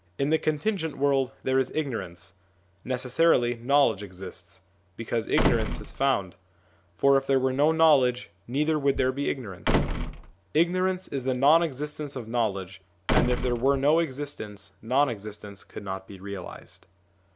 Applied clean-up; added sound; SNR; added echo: none; Slam; 3 dB; none.